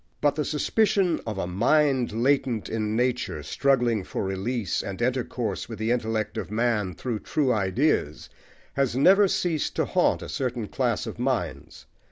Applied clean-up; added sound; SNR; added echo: none; none; none; none.